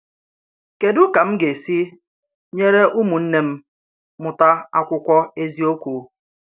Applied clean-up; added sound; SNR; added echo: none; none; none; none.